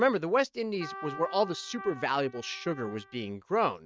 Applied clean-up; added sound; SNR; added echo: neural mask model RNNoise.